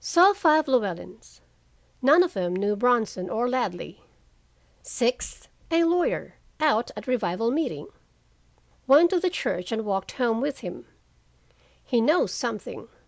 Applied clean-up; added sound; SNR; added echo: none; none; none; none.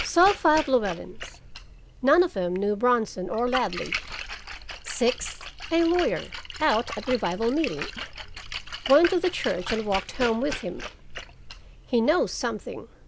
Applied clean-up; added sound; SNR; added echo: none; Splash, splatter; 11 dB; none.